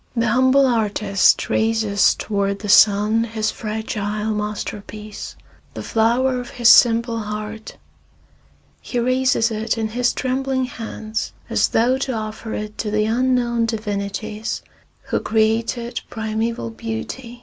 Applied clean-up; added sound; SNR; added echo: none; none; none; none.